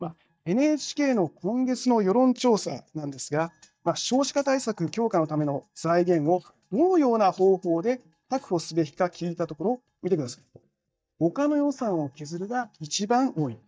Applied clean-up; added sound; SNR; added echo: neural mask model DeepFilterNet 3.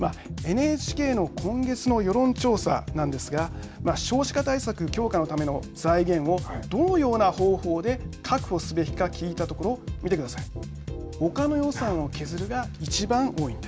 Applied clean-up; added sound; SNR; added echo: none; none; none; none.